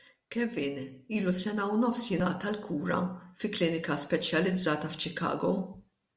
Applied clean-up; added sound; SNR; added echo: none; none; none; none.